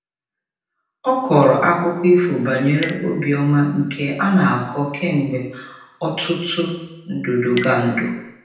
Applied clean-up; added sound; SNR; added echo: none; Chink, clink; 19 dB; reverberation time 0.9 s.